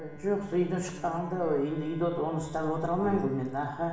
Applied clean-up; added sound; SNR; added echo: none; Bowed string instrument; 17 dB; reverberation time 0.9 s.